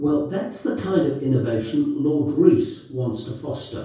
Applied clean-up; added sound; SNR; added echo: none; none; none; reverberation time 0.6 s.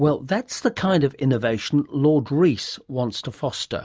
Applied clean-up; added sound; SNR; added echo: none; none; none; none.